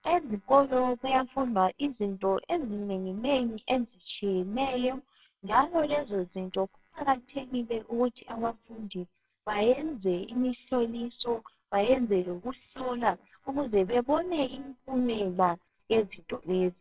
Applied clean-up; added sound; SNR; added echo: neural separator model SepFormer WHAMR!.